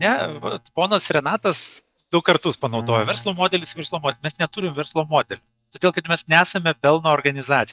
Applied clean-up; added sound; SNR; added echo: neural mask model DeepFilterNet 3.